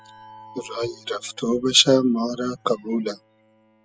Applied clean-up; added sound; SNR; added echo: classical method spectral subtraction.